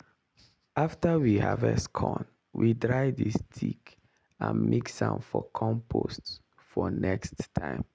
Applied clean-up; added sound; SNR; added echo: none; none; none; none.